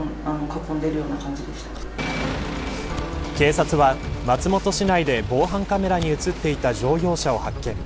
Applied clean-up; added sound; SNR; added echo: none; Scissors; 12 dB; none.